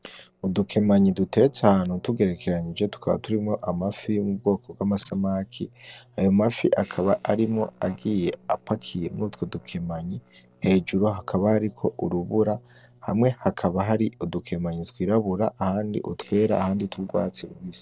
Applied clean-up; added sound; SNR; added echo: neural separator model SepFormer DNS4.